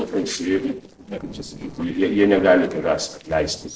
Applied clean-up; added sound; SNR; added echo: neural separator model SepFormer DNS4.